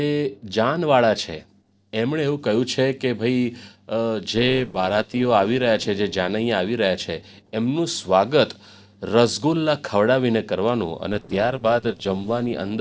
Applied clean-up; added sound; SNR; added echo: neural separator model SepFormer DNS4.